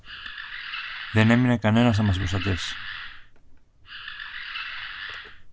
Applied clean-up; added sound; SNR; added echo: none; Animal; 11 dB; none.